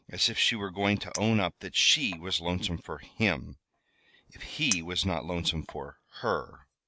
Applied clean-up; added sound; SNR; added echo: neural mask model RNNoise.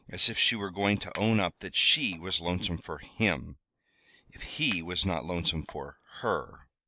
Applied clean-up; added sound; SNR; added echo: neural mask model Resemble Enhance denoiser.